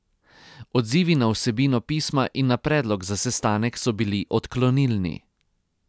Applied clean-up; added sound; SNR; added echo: none; none; none; none.